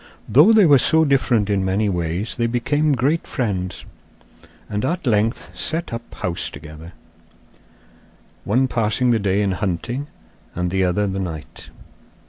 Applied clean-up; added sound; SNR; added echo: none; none; none; none.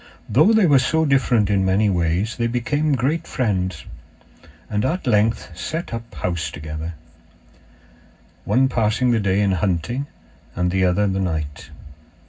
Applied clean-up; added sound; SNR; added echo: none; none; none; reverberation time 0.4 s.